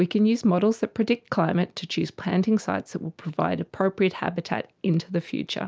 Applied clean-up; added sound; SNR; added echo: none; none; none; none.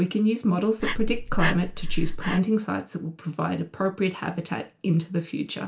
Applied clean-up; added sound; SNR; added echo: none; Breathing; -2 dB; reverberation time 0.2 s.